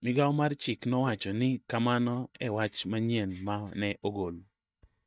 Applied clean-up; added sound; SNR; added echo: neural mask model DeepFilterNet 3.